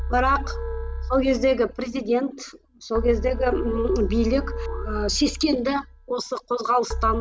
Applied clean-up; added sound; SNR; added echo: none; Keyboard (musical); 6 dB; none.